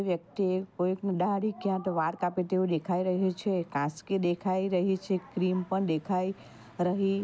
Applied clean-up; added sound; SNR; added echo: none; none; none; none.